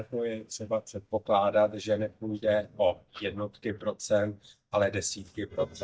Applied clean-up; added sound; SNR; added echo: neural mask model DeepFilterNet 3.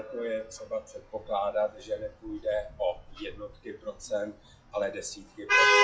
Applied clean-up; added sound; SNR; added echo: classical method WPE with log-MMSE.